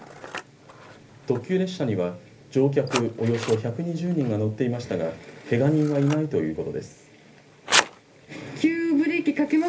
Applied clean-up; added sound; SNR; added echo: none; Scissors; 9 dB; reverberation time 0.3 s.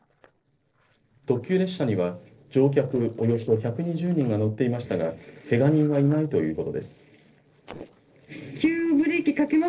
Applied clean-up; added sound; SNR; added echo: neural separator model SepFormer DNS4.